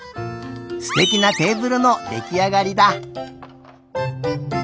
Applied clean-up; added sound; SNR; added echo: none; Animal; 6 dB; none.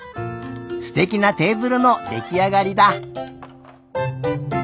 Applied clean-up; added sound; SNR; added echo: none; none; none; none.